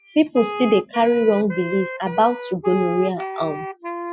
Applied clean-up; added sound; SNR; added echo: classical method Wiener filter.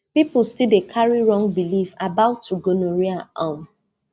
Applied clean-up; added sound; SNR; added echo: none; none; none; none.